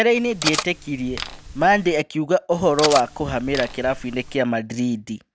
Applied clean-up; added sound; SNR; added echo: none; Cutlery, silverware; 9 dB; none.